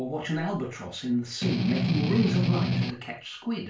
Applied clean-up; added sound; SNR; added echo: none; Strum; -4 dB; reverberation time 0.2 s.